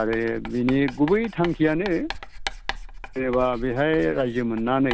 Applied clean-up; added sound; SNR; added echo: none; Writing; 12 dB; none.